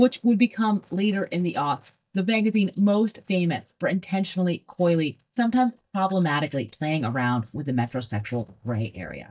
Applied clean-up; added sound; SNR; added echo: neural mask model DeepFilterNet 3.